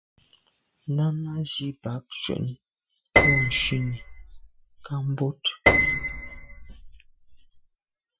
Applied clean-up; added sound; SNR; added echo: classical method Wiener filter.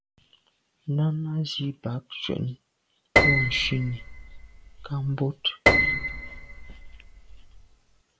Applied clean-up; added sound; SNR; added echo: none; Piano; -4 dB; none.